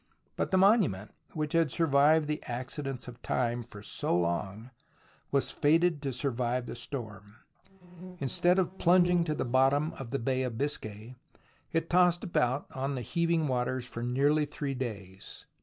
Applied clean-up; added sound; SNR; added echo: none; Insect; 12 dB; none.